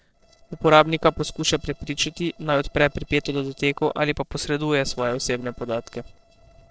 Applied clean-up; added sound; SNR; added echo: neural separator model SepFormer DNS4.